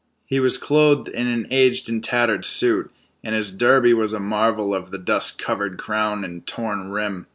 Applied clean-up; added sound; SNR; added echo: none; none; none; none.